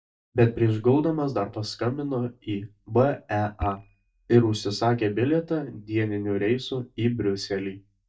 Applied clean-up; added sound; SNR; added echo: neural mask model DeepFilterNet 3.